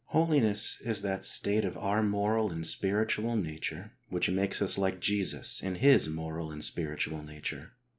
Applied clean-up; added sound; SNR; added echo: none; none; none; none.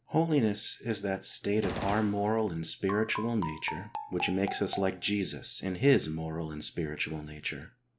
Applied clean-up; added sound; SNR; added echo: none; Gunshot, gunfire + Marimba, xylophone; 10 dB; none.